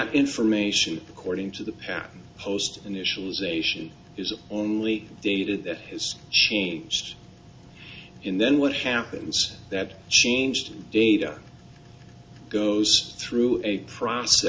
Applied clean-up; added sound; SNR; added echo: none; none; none; none.